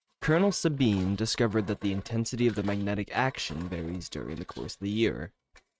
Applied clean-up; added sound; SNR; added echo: neural mask model RNNoise.